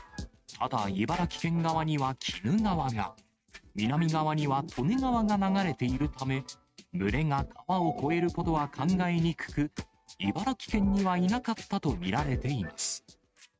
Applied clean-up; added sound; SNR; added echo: neural mask model RNNoise.